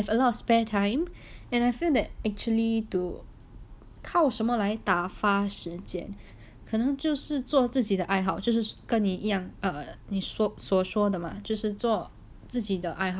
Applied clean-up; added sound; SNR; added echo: none; none; none; none.